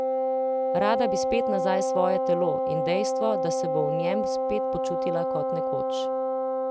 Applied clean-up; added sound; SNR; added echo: none; Wind instrument, woodwind instrument; -4 dB; none.